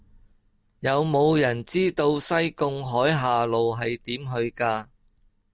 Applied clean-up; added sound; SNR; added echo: none; none; none; none.